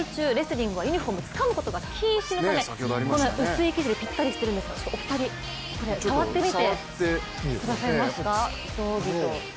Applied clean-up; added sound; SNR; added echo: none; Bus / Vehicle horn, car horn, honking; 18 dB; none.